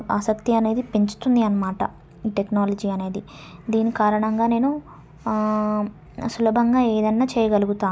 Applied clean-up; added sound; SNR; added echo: none; none; none; none.